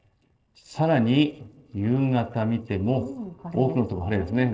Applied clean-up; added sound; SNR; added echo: neural separator model SepFormer DNS4.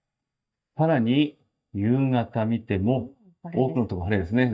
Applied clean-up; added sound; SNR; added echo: neural mask model DeepFilterNet 3.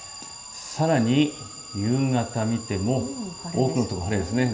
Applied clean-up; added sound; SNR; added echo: none; Alarm; 15 dB; reverberation time 1.4 s.